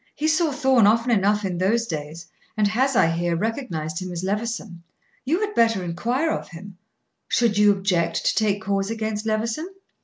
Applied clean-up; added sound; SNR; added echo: none; none; none; none.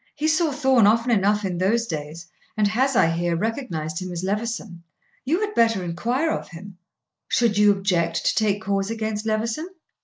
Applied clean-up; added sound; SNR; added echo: neural mask model Resemble Enhance denoiser.